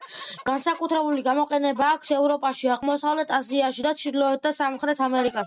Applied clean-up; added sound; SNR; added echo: neural mask model RNNoise.